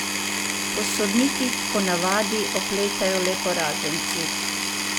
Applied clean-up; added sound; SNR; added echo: none; Power tool; -1 dB; none.